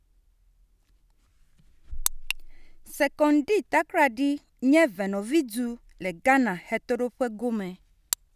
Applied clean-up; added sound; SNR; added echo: none; none; none; none.